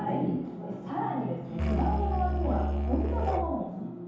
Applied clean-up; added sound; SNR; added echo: none; Musical instrument; -2 dB; reverberation time 0.8 s.